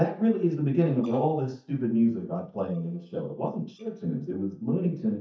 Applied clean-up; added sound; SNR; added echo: neural mask model DeepFilterNet 3.